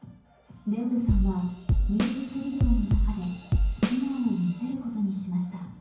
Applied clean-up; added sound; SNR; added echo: none; Drum kit; -3 dB; reverberation time 0.9 s.